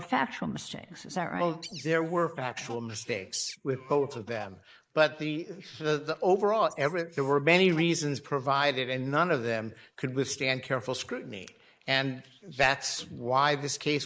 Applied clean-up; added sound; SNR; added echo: neural mask model Resemble Enhance denoiser.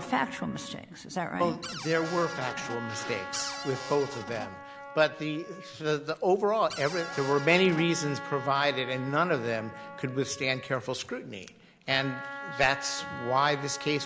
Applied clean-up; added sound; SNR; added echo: none; Wind instrument, woodwind instrument + Cupboard open or close; 11 dB; none.